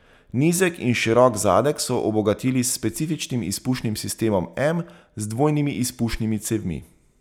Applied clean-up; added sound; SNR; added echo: none; none; none; none.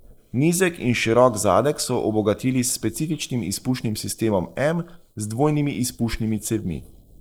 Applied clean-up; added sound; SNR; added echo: neural mask model Resemble Enhance denoiser.